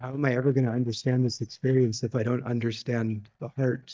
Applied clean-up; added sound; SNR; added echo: neural mask model DeepFilterNet 3.